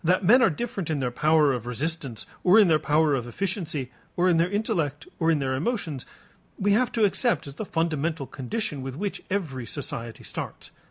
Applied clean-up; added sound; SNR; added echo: none; none; none; none.